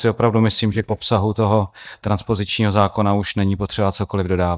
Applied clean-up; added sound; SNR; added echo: neural mask model DeepFilterNet 3.